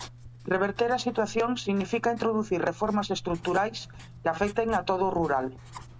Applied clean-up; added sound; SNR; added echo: none; Writing; 17 dB; none.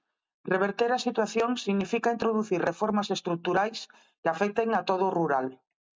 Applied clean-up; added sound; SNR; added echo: none; none; none; none.